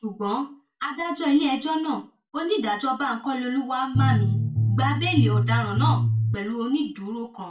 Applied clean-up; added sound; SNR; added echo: none; Bass guitar; -5 dB; reverberation time 0.3 s.